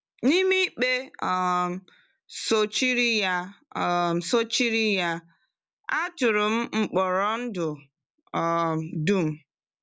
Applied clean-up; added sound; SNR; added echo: none; none; none; none.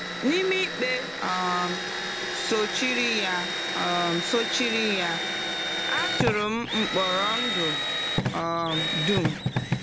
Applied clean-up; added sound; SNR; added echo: none; Drill; 0 dB; none.